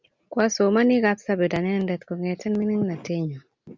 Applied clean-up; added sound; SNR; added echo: none; none; none; none.